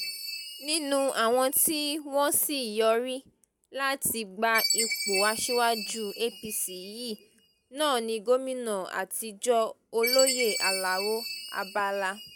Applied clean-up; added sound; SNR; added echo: none; Chime; 7 dB; none.